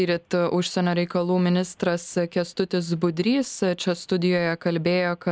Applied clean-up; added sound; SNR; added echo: none; none; none; none.